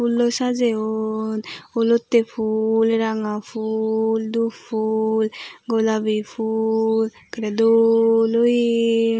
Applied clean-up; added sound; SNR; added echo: none; none; none; none.